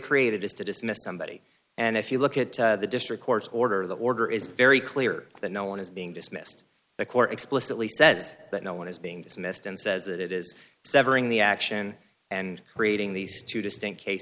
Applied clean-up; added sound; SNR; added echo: none; none; none; none.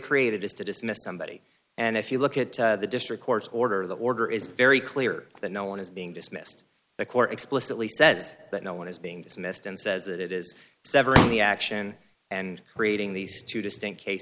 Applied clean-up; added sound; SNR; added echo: none; Explosion; -2 dB; none.